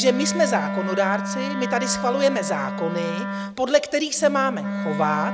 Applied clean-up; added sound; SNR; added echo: none; Wind instrument, woodwind instrument; 5 dB; none.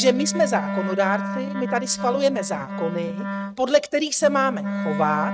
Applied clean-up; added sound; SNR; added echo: neural mask model RNNoise.